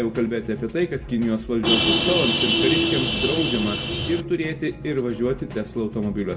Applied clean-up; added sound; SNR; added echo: none; Vehicle horn, car horn, honking; -2 dB; reverberation time 0.1 s.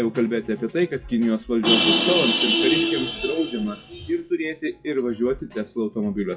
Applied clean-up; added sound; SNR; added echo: classical method WPE with log-MMSE.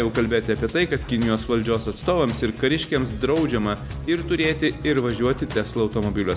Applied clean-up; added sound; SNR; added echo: none; none; none; none.